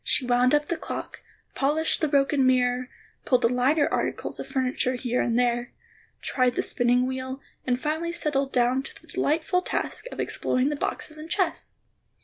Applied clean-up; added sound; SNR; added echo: none; none; none; none.